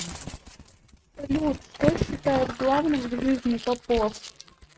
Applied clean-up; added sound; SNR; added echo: neural mask model RNNoise.